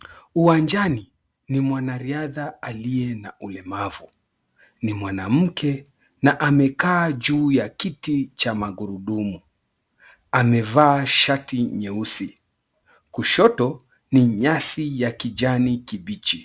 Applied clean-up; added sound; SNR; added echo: none; none; none; none.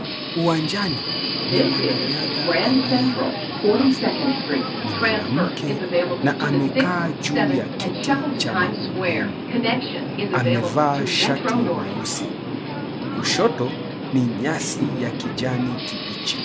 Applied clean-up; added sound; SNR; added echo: none; Subway, metro, underground; -3 dB; none.